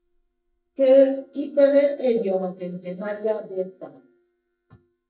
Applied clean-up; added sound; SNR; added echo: neural mask model DeepFilterNet 3.